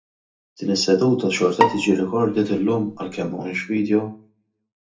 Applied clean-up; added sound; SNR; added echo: none; Bowed string instrument; 5 dB; reverberation time 0.3 s.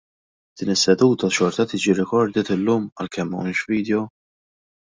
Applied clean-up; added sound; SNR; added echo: none; none; none; none.